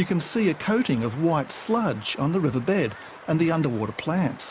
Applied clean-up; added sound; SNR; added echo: none; none; none; none.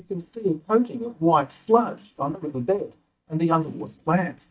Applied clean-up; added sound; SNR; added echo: neural mask model DeepFilterNet 3.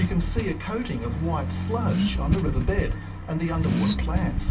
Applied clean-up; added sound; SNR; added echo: none; Accelerating, revving, vroom / Car; -3 dB; reverberation time 0.2 s.